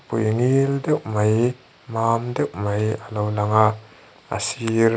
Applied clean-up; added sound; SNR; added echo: none; none; none; none.